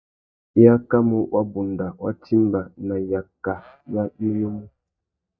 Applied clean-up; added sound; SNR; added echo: neural mask model DeepFilterNet 3.